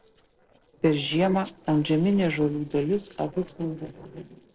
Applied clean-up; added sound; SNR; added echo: neural separator model SepFormer DNS4.